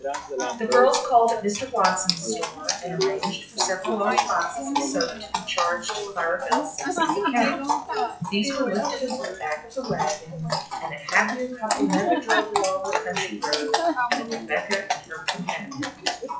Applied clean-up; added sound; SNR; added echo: classical method WPE with log-MMSE.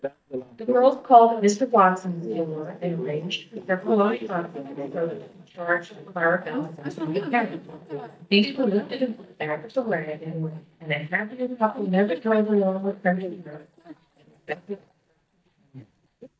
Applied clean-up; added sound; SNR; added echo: neural mask model DeepFilterNet 3.